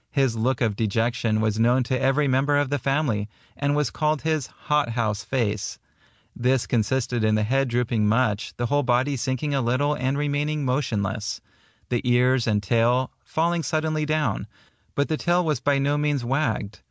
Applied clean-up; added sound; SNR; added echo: none; none; none; none.